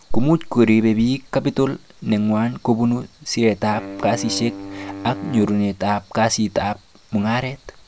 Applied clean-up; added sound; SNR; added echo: none; Wind instrument, woodwind instrument; 13 dB; none.